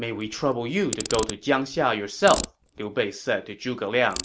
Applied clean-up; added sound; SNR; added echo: none; Ratchet, pawl; 12 dB; none.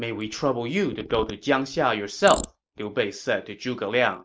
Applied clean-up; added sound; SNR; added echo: neural mask model Resemble Enhance denoiser.